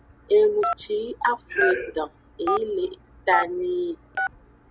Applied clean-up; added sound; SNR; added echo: none; Telephone; 7 dB; none.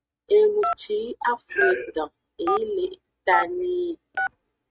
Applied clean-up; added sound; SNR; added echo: neural mask model RNNoise.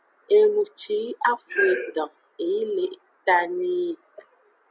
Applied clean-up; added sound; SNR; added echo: none; none; none; none.